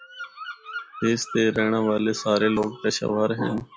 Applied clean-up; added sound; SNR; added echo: classical method log-MMSE.